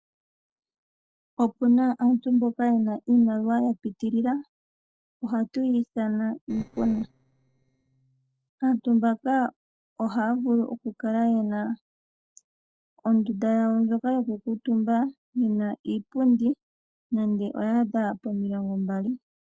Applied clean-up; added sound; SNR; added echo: neural separator model SepFormer DNS4.